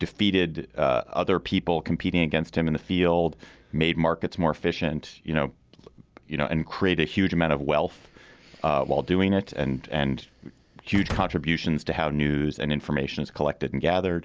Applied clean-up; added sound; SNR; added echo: none; Slam; 13 dB; none.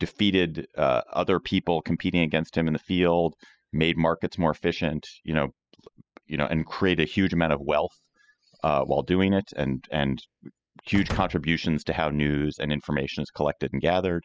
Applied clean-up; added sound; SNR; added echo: classical method spectral subtraction.